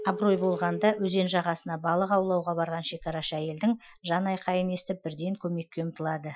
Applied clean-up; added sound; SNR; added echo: classical method Wiener filter.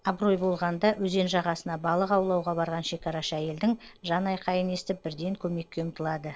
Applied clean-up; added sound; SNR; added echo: neural separator model SepFormer DNS4.